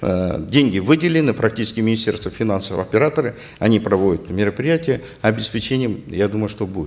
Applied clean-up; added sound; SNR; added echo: none; none; none; none.